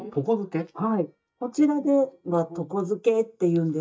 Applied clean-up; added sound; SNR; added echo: neural mask model DeepFilterNet 3.